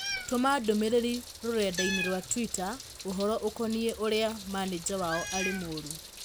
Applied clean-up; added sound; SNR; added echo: none; Meow; 9 dB; none.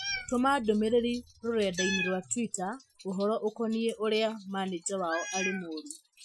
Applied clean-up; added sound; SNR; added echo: classical method Wiener filter.